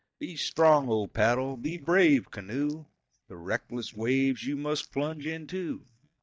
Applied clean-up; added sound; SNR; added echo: neural mask model DeepFilterNet 3.